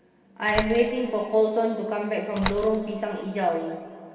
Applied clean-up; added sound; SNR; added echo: none; Slam; 11 dB; reverberation time 2.1 s.